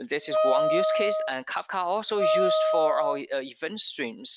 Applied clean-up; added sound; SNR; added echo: none; Wind instrument, woodwind instrument; -5 dB; none.